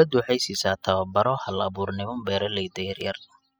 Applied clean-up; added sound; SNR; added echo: classical method spectral subtraction.